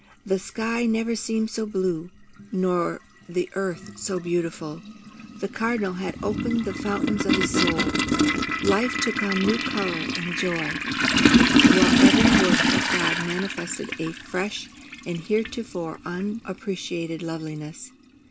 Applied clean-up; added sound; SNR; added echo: none; Toilet flush; -3 dB; none.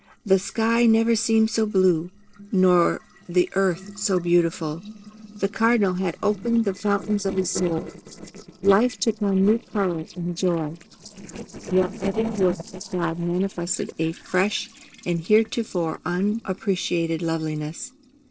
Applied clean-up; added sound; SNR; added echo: neural separator model SepFormer DNS4.